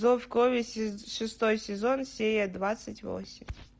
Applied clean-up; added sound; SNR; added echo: none; none; none; none.